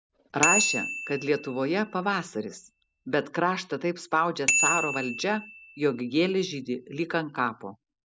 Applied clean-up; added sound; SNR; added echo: none; Bicycle bell; 4 dB; none.